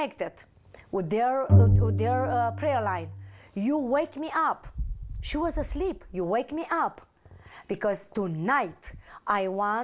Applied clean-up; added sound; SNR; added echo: none; Bowed string instrument; -3 dB; none.